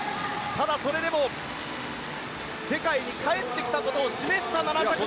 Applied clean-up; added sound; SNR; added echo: none; Crumpling, crinkling; 17 dB; none.